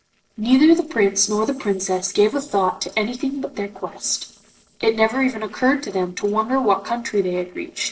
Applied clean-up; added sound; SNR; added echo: neural separator model SepFormer DNS4.